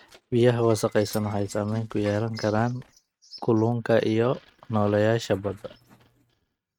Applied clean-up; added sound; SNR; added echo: neural mask model RNNoise.